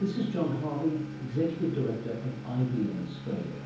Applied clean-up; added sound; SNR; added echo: none; Accelerating, revving, vroom / Motor vehicle (road); 12 dB; reverberation time 2.2 s.